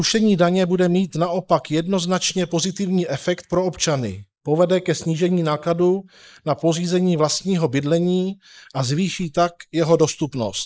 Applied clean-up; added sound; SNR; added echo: neural mask model Resemble Enhance denoiser.